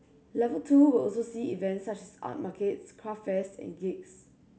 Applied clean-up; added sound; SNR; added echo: none; none; none; none.